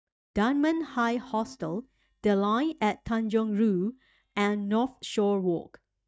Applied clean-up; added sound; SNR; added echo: neural mask model DeepFilterNet 3.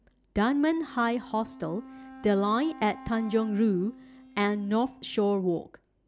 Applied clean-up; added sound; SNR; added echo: none; Wind instrument, woodwind instrument; 20 dB; none.